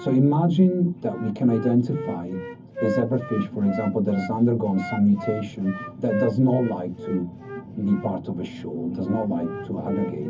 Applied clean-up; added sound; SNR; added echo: none; Wind instrument, woodwind instrument; 12 dB; reverberation time 0.3 s.